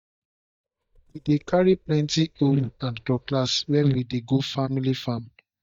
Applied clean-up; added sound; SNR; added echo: neural mask model DeepFilterNet 3.